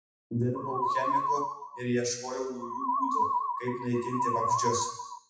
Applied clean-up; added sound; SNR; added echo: classical method WPE with log-MMSE.